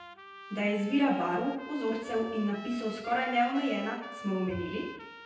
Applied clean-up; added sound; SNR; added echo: none; Trumpet; 14 dB; reverberation time 0.9 s.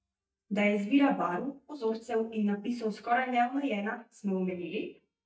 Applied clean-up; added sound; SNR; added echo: neural mask model DeepFilterNet 3.